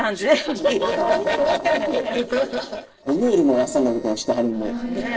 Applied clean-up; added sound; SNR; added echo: neural separator model SepFormer DNS4.